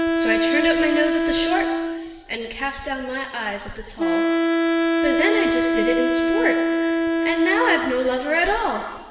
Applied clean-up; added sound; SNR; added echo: none; Wind instrument, woodwind instrument; -3 dB; reverberation time 2.8 s.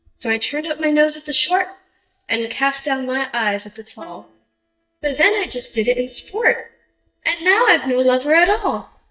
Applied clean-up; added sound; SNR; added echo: neural mask model DeepFilterNet 3.